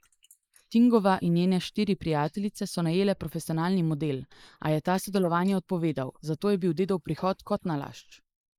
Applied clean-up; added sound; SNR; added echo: neural mask model Resemble Enhance denoiser.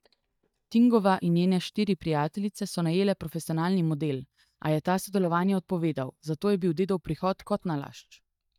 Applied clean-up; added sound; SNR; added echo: neural mask model DeepFilterNet 3.